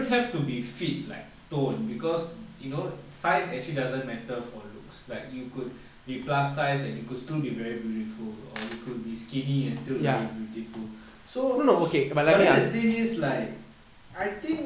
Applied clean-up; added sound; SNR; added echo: none; none; none; none.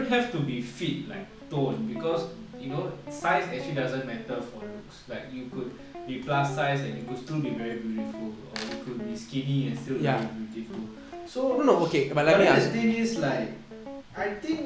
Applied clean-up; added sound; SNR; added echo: none; Guitar; 14 dB; none.